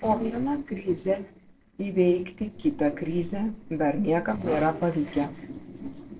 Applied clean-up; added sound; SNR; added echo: neural separator model SepFormer DNS4.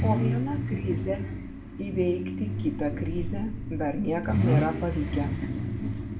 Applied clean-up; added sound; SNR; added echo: none; Idling / Accelerating, revving, vroom / Car; -2 dB; reverberation time 0.7 s.